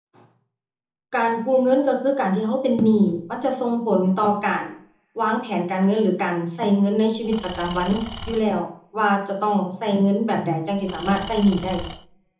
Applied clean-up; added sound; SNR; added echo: none; Engine / Tools; 13 dB; reverberation time 0.8 s.